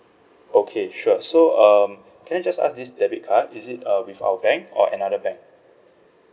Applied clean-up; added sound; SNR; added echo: none; none; none; none.